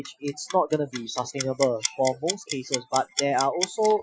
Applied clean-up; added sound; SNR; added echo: classical method Wiener filter.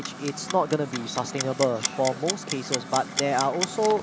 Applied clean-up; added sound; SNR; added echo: none; Clock; 6 dB; none.